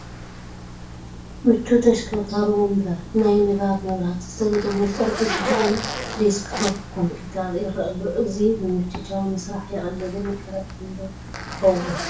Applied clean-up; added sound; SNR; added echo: none; Zipper (clothing); 9 dB; reverberation time 0.3 s.